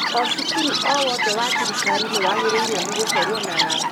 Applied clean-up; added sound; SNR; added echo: none; Chirp, tweet; -3 dB; none.